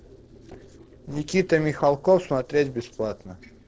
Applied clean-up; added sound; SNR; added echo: neural separator model SepFormer DNS4.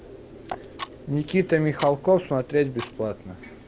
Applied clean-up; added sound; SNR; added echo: none; Clock; 17 dB; none.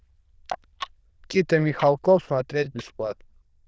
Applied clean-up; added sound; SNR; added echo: neural diffusion model UNIVERSE++.